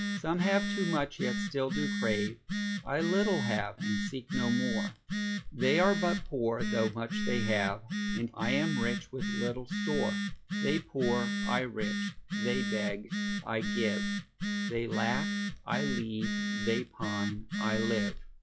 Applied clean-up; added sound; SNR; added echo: classical method log-MMSE.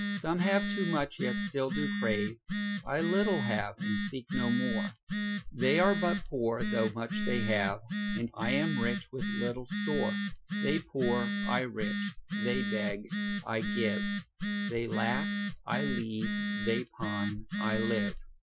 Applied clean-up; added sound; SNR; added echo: classical method Wiener filter.